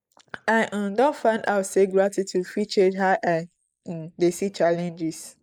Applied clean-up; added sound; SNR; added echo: neural mask model Resemble Enhance denoiser.